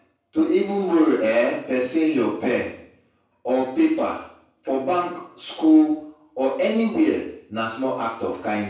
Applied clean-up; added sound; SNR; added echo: none; none; none; reverberation time 0.6 s.